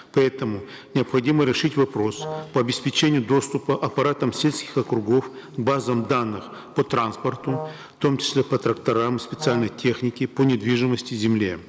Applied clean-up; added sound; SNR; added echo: none; Brass instrument; 11 dB; none.